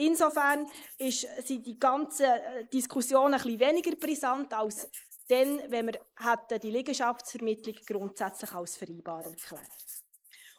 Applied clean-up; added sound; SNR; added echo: neural mask model Resemble Enhance denoiser.